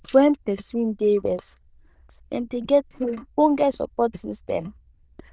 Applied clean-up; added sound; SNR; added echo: neural diffusion model UNIVERSE++.